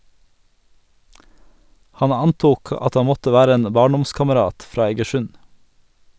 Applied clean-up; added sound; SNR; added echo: none; none; none; none.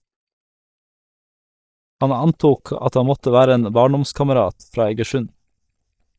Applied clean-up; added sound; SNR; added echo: neural mask model DeepFilterNet 3.